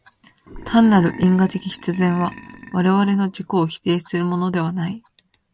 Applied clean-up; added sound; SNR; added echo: none; Burping, eructation; 17 dB; none.